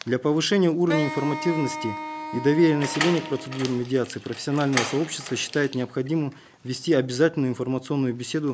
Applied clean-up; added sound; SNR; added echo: none; Wind instrument, woodwind instrument + Door; 8 dB; none.